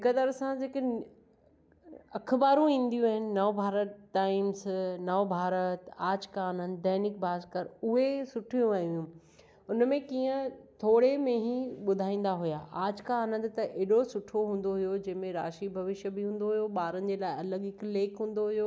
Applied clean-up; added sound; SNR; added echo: none; none; none; none.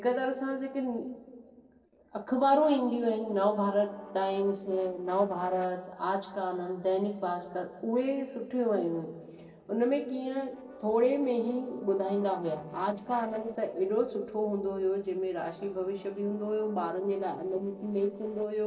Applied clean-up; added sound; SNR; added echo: neural separator model SepFormer DNS4.